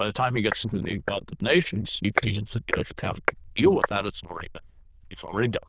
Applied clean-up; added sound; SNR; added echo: neural diffusion model UNIVERSE++.